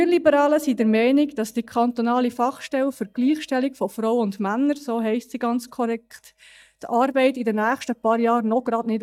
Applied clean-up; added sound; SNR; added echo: neural mask model DeepFilterNet 3.